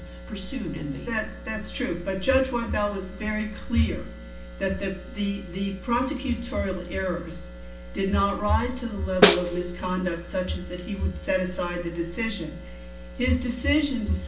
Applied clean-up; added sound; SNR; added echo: none; Snare drum; -3 dB; reverberation time 0.3 s.